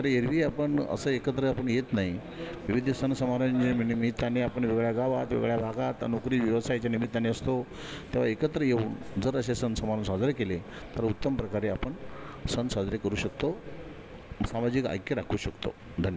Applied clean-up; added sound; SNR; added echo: none; none; none; none.